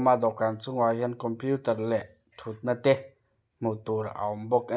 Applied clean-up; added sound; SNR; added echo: none; none; none; none.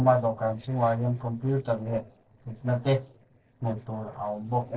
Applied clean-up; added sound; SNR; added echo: neural separator model SepFormer DNS4.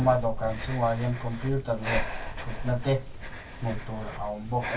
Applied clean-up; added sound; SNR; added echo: none; Breathing; 4 dB; reverberation time 0.1 s.